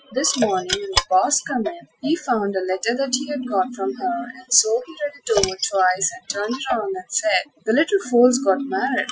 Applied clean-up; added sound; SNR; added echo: classical method Wiener filter.